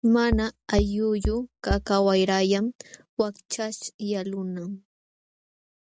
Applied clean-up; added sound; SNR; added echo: none; Bass drum; 5 dB; none.